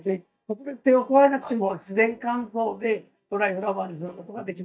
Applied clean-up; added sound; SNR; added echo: neural mask model DeepFilterNet 3.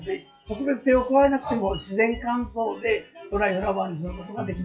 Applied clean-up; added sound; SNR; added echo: classical method WPE with log-MMSE.